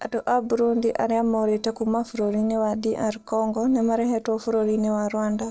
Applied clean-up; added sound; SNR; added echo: neural separator model SepFormer DNS4.